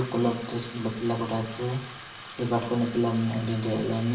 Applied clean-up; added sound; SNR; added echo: none; Bathtub (filling or washing); 15 dB; reverberation time 0.7 s.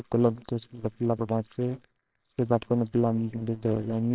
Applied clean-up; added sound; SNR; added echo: neural separator model SepFormer WHAMR!.